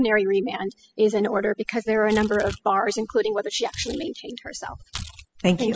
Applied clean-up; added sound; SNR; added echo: classical method spectral subtraction.